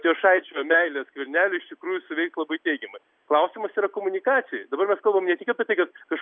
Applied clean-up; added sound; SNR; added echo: none; none; none; none.